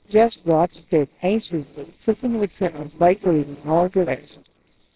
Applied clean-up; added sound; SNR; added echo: neural separator model SepFormer WHAMR!.